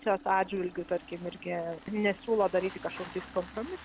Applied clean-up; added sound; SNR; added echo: none; Engine starting; 17 dB; none.